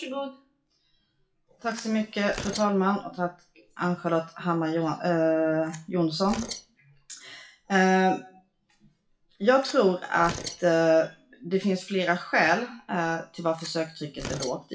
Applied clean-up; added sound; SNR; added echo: classical method WPE with log-MMSE.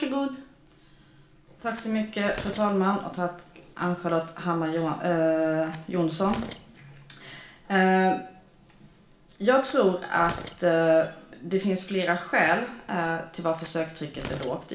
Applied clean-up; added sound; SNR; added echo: none; Tearing; 18 dB; reverberation time 0.5 s.